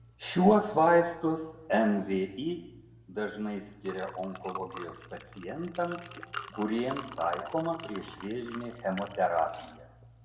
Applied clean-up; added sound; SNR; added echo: none; Liquid; 16 dB; reverberation time 0.8 s.